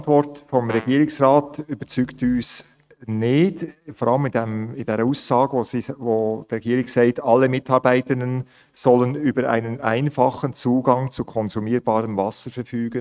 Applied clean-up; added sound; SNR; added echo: neural mask model RNNoise.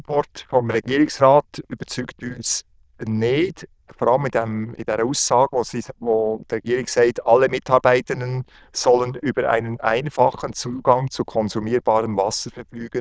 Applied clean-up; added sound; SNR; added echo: neural diffusion model UNIVERSE++.